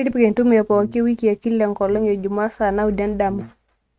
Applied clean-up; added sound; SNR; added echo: neural mask model RNNoise.